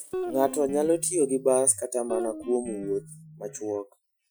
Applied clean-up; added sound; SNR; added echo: classical method Wiener filter.